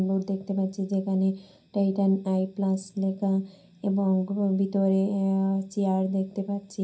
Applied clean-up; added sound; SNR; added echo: none; none; none; reverberation time 0.3 s.